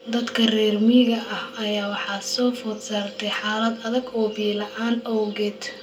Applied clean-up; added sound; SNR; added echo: none; none; none; reverberation time 0.2 s.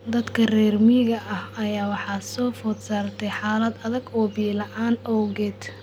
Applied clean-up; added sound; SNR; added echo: none; none; none; none.